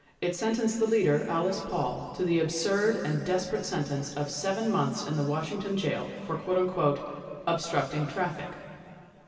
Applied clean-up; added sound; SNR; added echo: none; none; none; reverberation time 2.5 s.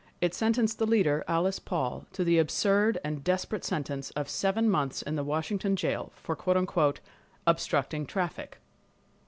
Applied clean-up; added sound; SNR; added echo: none; none; none; none.